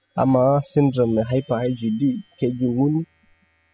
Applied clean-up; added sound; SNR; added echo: classical method spectral subtraction.